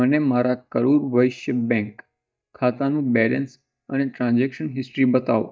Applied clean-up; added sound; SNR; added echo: neural mask model DeepFilterNet 3.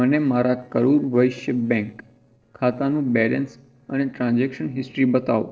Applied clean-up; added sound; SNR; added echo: neural separator model SepFormer DNS4.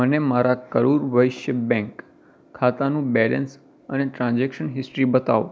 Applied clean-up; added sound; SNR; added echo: none; none; none; none.